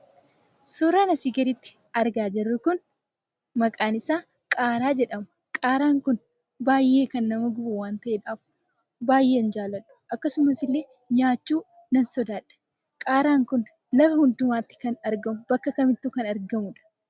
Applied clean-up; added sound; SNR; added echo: none; none; none; none.